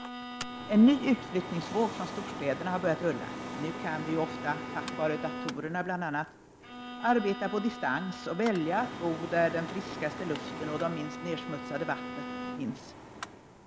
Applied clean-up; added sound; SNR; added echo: none; Mechanical fan + Bowed string instrument; 8 dB; none.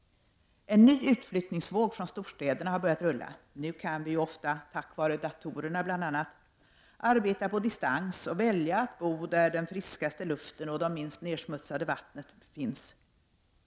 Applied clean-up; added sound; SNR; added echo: none; none; none; none.